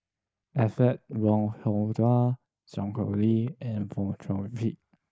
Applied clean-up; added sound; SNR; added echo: neural mask model Resemble Enhance denoiser.